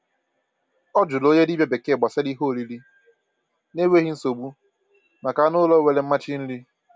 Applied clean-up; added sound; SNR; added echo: none; none; none; none.